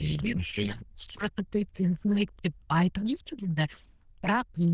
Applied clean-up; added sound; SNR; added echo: neural diffusion model UNIVERSE++.